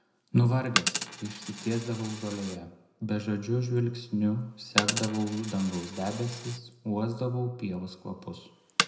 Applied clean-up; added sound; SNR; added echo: none; Coin (dropping); 6 dB; reverberation time 0.8 s.